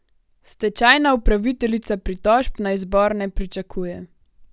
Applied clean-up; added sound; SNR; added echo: none; none; none; none.